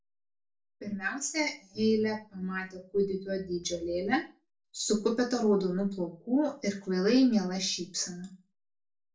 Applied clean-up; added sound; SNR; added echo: none; none; none; reverberation time 0.3 s.